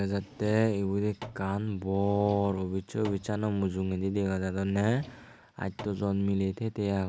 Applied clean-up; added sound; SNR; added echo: none; Drawer open or close; 19 dB; none.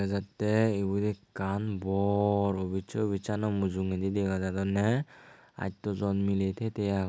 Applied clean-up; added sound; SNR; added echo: none; none; none; none.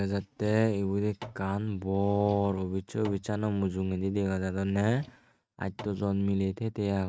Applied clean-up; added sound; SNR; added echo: neural mask model RNNoise.